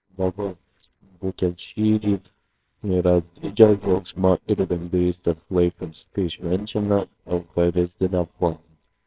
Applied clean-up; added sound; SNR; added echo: neural separator model SepFormer WHAMR!.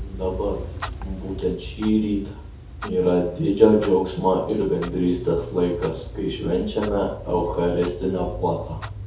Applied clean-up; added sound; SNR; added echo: none; Clock; 11 dB; reverberation time 0.6 s.